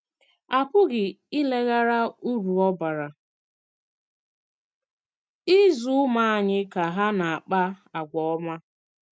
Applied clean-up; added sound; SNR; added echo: none; none; none; none.